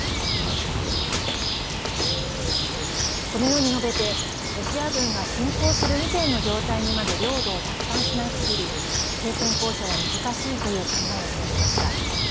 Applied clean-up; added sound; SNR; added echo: none; Bird; -5 dB; none.